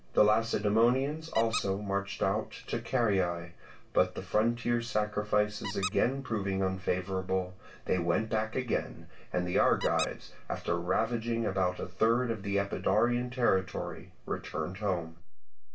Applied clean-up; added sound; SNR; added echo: none; Squeak; 14 dB; reverberation time 0.2 s.